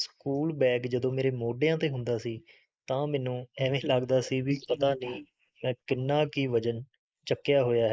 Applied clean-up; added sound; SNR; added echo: neural mask model Resemble Enhance denoiser.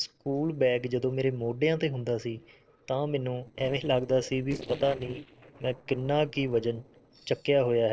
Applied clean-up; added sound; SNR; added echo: neural separator model SepFormer DNS4.